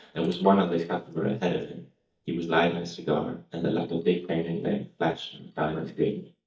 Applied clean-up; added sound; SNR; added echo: neural mask model DeepFilterNet 3.